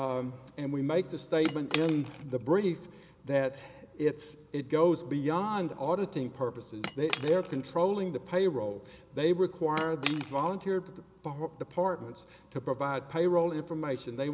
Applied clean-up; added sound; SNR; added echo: none; Cutlery, silverware / Chink, clink; 12 dB; none.